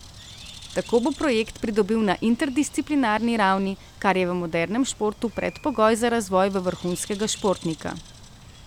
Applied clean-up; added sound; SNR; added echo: none; Bird; 19 dB; none.